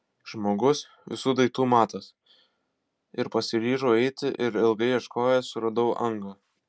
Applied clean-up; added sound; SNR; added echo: none; none; none; none.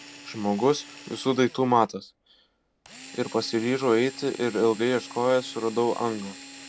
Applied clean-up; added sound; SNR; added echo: none; Drill; 18 dB; none.